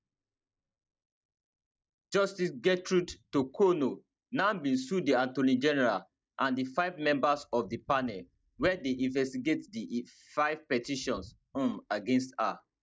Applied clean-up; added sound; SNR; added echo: neural mask model DeepFilterNet 3.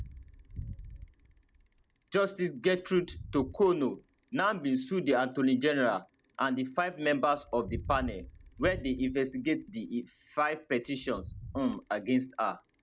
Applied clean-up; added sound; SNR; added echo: none; Bicycle; 16 dB; none.